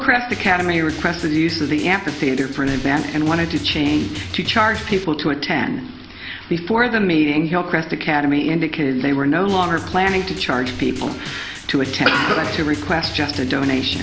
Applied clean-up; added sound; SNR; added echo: none; Drum; 15 dB; none.